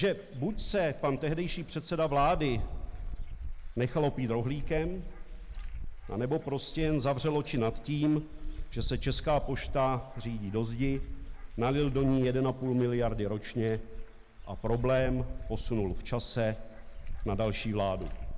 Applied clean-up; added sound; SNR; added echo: none; Bird / Dog; 6 dB; none.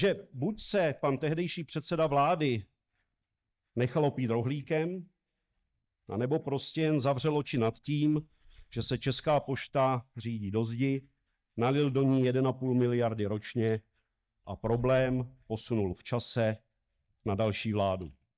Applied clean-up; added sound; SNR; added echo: neural mask model DeepFilterNet 3.